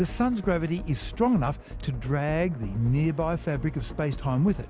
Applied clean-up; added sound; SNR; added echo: none; none; none; none.